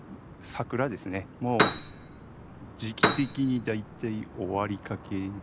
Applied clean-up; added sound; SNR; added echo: none; Piano; -4 dB; none.